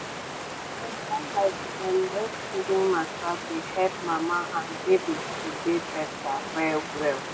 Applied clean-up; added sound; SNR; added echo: none; Water; 6 dB; none.